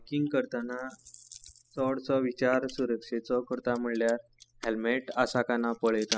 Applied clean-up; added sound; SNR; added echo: classical method spectral subtraction.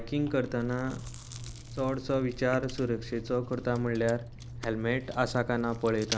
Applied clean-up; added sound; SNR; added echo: none; Chewing, mastication; 11 dB; none.